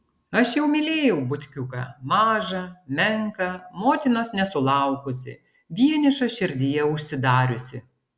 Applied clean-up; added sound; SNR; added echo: none; none; none; none.